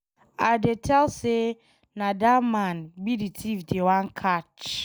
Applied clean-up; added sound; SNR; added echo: none; none; none; none.